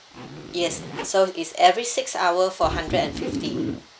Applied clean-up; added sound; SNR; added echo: none; Zipper (clothing); 9 dB; none.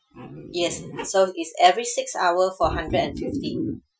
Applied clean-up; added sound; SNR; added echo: classical method Wiener filter.